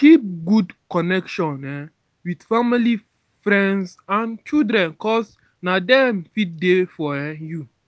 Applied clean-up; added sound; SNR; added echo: none; none; none; none.